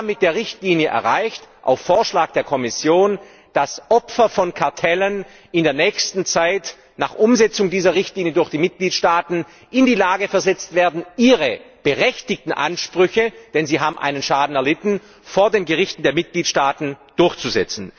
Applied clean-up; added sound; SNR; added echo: none; none; none; none.